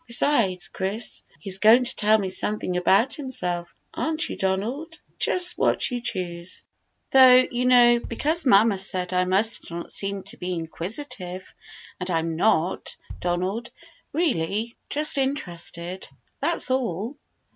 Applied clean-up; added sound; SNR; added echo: none; Bass drum; 19 dB; none.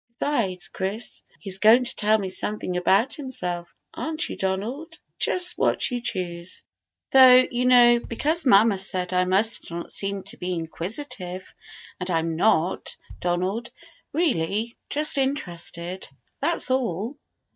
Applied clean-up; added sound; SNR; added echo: neural mask model DeepFilterNet 3.